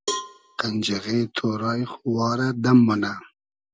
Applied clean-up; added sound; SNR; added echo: none; Cowbell; 13 dB; none.